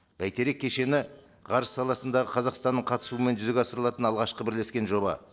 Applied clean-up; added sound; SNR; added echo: neural separator model SepFormer DNS4.